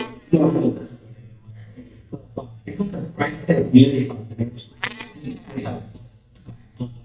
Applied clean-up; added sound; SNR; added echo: neural mask model DeepFilterNet 3.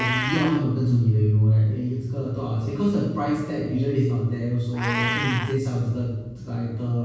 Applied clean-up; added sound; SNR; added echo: none; Meow; 11 dB; reverberation time 1.2 s.